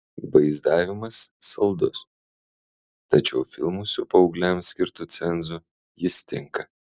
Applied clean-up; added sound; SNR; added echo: none; none; none; none.